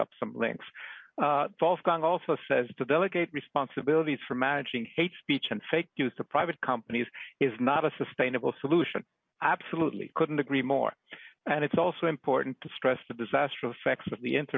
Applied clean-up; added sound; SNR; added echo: none; none; none; none.